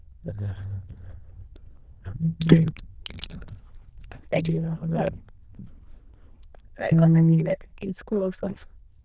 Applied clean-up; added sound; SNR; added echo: neural diffusion model UNIVERSE++.